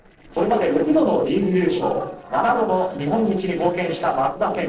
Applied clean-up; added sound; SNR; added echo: neural separator model SepFormer DNS4.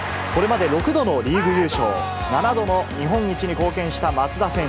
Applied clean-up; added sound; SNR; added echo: none; none; none; none.